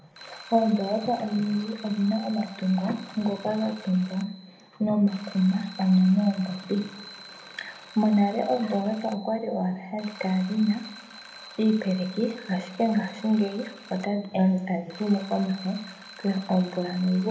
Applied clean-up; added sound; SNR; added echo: none; Alarm; 19 dB; reverberation time 0.7 s.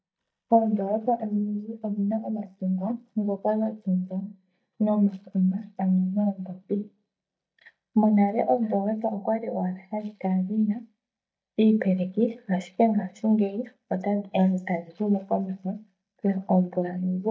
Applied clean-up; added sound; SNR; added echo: neural mask model DeepFilterNet 3.